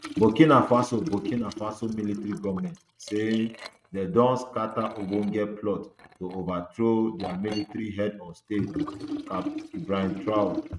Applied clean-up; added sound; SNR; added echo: neural mask model RNNoise.